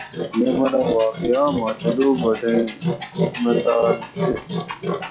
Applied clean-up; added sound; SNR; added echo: classical method log-MMSE.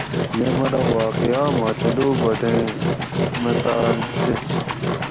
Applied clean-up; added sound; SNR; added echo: none; Engine; 1 dB; none.